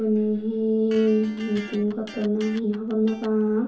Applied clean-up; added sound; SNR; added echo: none; Electric guitar; 20 dB; reverberation time 0.7 s.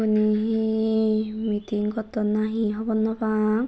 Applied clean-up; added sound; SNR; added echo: none; none; none; none.